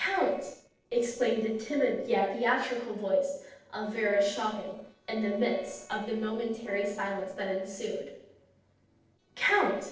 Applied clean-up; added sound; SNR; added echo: neural separator model SepFormer DNS4.